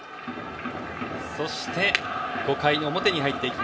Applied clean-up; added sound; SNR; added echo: none; Sliding door; 19 dB; reverberation time 2.1 s.